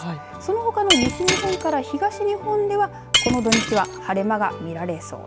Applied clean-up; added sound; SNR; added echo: none; Shatter; 3 dB; none.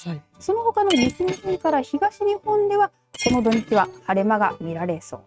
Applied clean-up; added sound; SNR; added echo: neural mask model RNNoise.